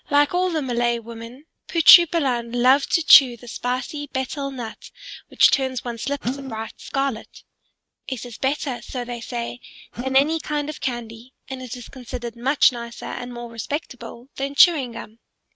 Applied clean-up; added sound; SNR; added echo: neural mask model RNNoise.